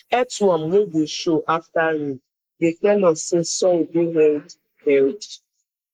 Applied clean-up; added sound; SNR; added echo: neural mask model Resemble Enhance denoiser.